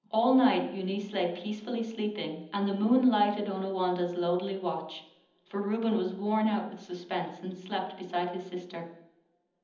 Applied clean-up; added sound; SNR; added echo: none; none; none; reverberation time 0.8 s.